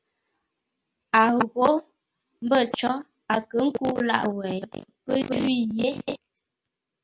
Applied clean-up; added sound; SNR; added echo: none; none; none; none.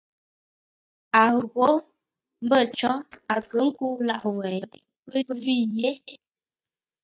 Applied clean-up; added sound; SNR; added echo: neural mask model DeepFilterNet 3.